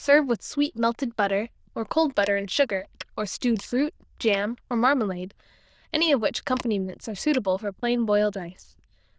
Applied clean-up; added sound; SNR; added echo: neural diffusion model UNIVERSE++.